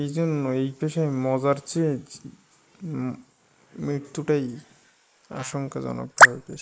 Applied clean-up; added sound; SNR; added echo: neural mask model Resemble Enhance denoiser.